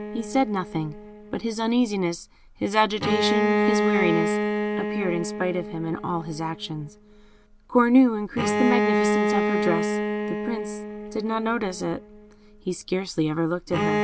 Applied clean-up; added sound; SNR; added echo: none; Bowed string instrument; 1 dB; none.